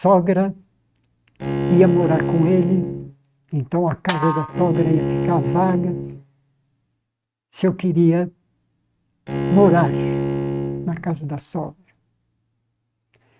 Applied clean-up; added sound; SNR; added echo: neural mask model RNNoise.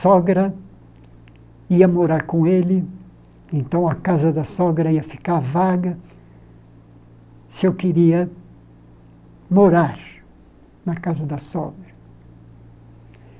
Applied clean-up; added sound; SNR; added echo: none; none; none; none.